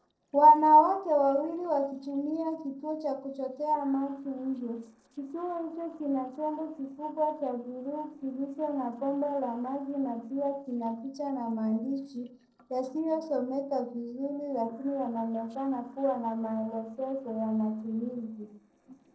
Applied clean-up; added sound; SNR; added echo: neural separator model SepFormer DNS4.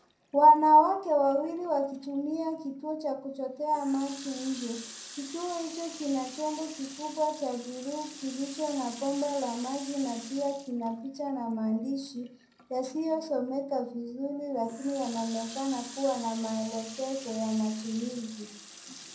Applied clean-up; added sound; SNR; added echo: none; Water tap, faucet; 17 dB; reverberation time 0.5 s.